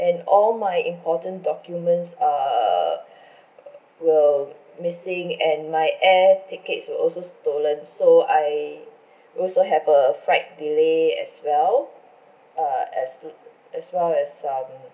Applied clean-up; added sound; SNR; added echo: none; none; none; none.